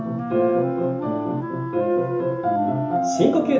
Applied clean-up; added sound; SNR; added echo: none; Wind instrument, woodwind instrument; 7 dB; reverberation time 0.7 s.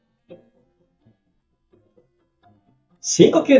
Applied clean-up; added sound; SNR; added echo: neural mask model DeepFilterNet 3.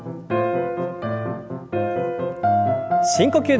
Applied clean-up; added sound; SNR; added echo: none; none; none; none.